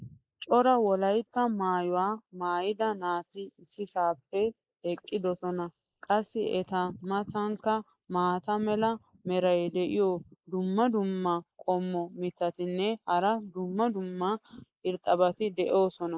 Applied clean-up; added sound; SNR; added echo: neural mask model Resemble Enhance denoiser.